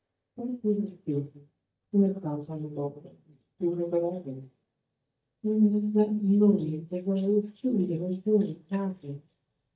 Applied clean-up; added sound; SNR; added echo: neural mask model DeepFilterNet 3.